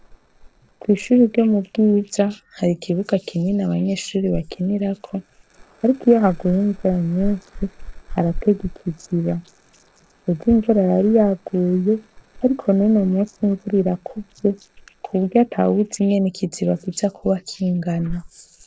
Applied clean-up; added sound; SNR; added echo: neural separator model SepFormer DNS4.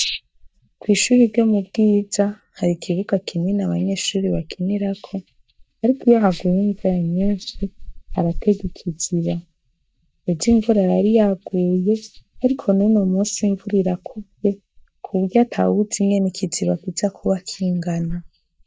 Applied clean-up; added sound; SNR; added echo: neural mask model DeepFilterNet 3.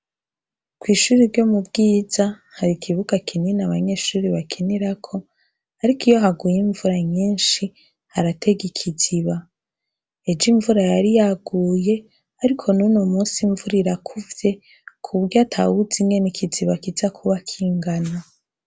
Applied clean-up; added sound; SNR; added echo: none; none; none; none.